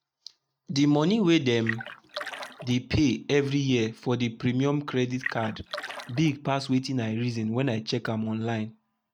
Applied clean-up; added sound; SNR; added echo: neural mask model RNNoise.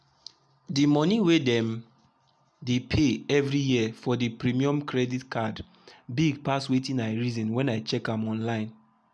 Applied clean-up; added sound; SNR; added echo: none; none; none; none.